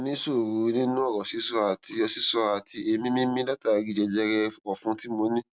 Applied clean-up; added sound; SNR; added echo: none; none; none; none.